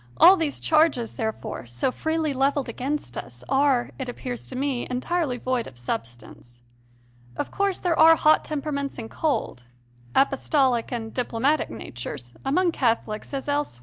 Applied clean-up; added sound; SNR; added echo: none; none; none; none.